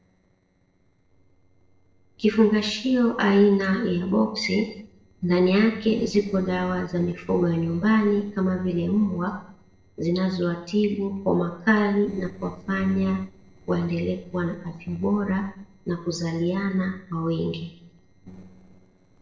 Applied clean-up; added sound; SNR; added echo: neural separator model SepFormer DNS4.